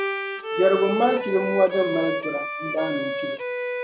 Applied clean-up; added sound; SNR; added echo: none; Bowed string instrument; 3 dB; none.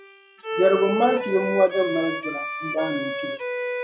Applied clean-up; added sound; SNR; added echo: classical method log-MMSE.